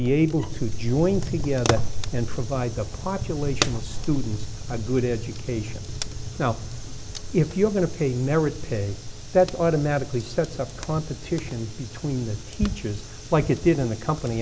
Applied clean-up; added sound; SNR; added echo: none; Fire; 5 dB; none.